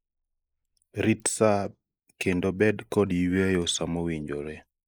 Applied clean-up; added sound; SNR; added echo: neural mask model Resemble Enhance denoiser.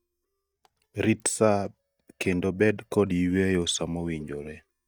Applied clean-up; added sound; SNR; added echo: neural mask model DeepFilterNet 3.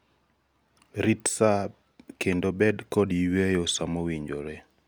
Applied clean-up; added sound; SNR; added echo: none; none; none; none.